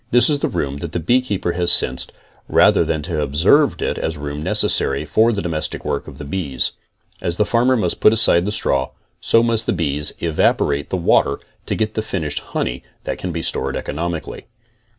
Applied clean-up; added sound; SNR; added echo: none; none; none; none.